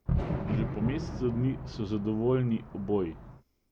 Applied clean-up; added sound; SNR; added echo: none; Fireworks; 3 dB; none.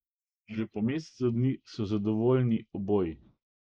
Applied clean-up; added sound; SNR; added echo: neural mask model Resemble Enhance denoiser.